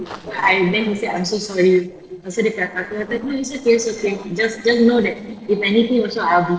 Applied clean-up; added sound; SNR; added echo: neural separator model SepFormer DNS4.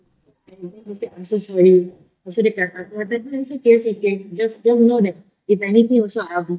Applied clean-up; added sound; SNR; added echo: neural mask model DeepFilterNet 3.